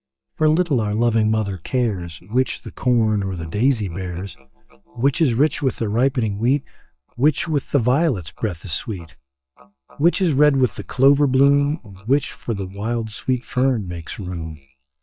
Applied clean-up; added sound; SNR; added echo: neural mask model DeepFilterNet 3.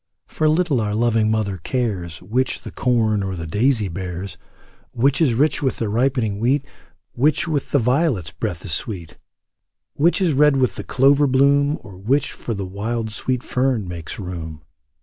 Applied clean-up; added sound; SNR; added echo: none; none; none; none.